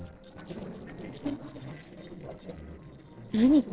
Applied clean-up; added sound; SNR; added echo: neural separator model SepFormer DNS4.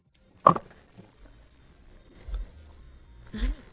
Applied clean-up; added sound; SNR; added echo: neural mask model DeepFilterNet 3.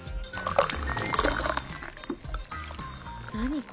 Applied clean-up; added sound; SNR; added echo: none; none; none; none.